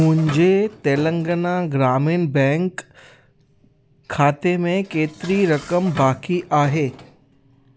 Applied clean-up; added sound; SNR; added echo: none; Dishes, pots, and pans; 20 dB; none.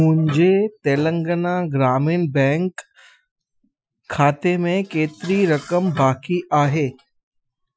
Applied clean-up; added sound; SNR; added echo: classical method Wiener filter.